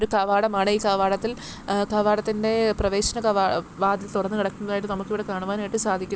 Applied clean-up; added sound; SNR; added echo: none; none; none; none.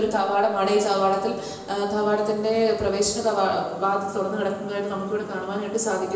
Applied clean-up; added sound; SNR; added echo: none; none; none; reverberation time 1.0 s.